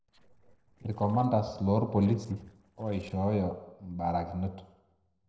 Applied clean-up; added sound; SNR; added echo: neural separator model SepFormer DNS4.